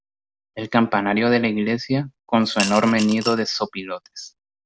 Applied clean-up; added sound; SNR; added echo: none; Coin (dropping) / Glass; 9 dB; none.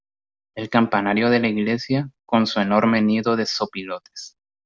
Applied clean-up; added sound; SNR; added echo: none; none; none; none.